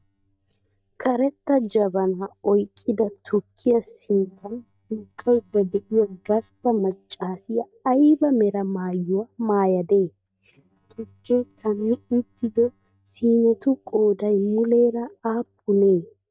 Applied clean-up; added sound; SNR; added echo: neural mask model DeepFilterNet 3.